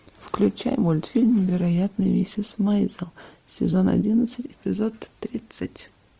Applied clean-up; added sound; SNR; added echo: none; none; none; none.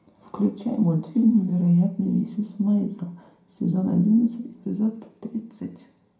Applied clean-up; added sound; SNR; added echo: none; none; none; reverberation time 0.4 s.